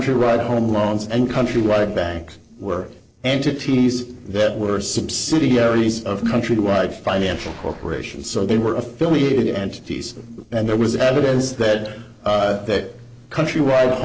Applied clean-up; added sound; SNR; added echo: neural separator model SepFormer DNS4.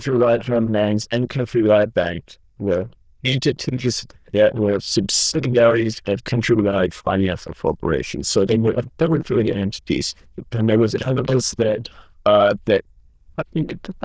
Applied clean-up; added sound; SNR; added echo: neural diffusion model UNIVERSE++.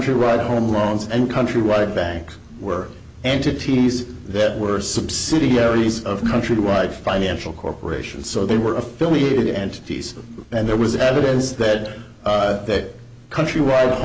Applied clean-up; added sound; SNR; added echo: none; none; none; none.